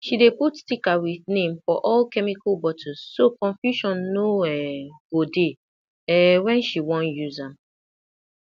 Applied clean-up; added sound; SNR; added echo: none; none; none; none.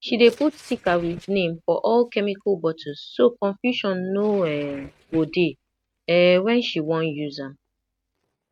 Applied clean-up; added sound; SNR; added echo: neural mask model RNNoise.